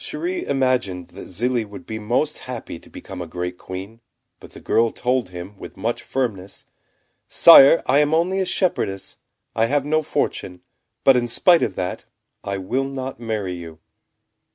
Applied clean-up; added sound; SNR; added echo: none; none; none; none.